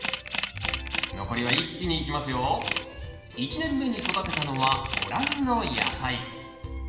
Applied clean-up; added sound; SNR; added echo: none; Camera; 4 dB; reverberation time 1.0 s.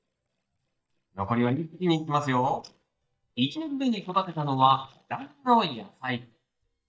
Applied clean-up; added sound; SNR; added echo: neural mask model DeepFilterNet 3.